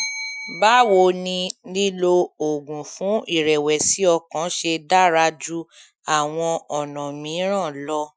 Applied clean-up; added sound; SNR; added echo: classical method Wiener filter.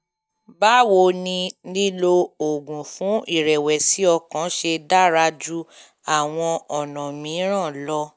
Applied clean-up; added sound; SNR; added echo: neural mask model DeepFilterNet 3.